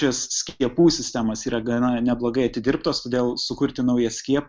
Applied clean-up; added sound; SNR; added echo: none; none; none; none.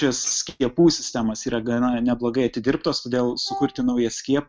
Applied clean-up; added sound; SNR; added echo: neural mask model RNNoise.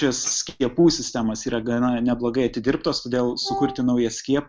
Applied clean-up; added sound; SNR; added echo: none; Tambourine + Wind instrument, woodwind instrument; 11 dB; none.